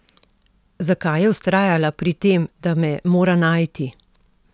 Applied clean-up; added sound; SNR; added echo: none; none; none; none.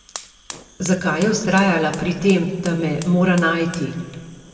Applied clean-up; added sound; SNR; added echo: none; Fire; 20 dB; reverberation time 1.7 s.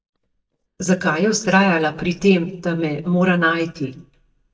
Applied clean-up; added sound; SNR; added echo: neural mask model DeepFilterNet 3.